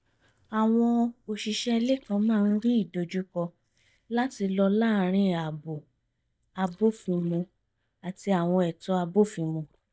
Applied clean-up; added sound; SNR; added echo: neural mask model DeepFilterNet 3.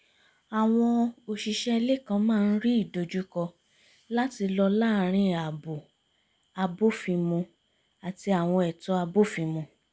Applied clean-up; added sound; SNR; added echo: none; none; none; none.